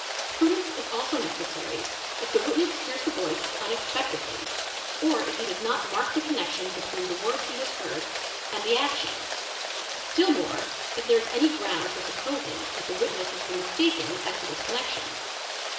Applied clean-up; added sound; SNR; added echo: none; Rain; 3 dB; reverberation time 0.8 s.